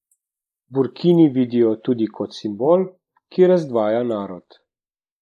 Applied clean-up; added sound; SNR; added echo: neural mask model Resemble Enhance denoiser.